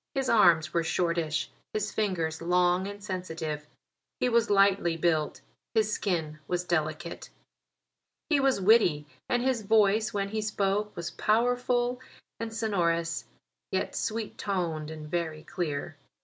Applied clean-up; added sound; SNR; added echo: none; none; none; none.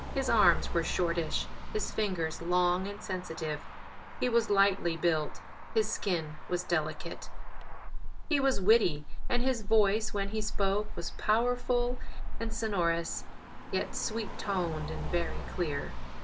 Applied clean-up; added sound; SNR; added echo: none; Motor vehicle (road); 0 dB; none.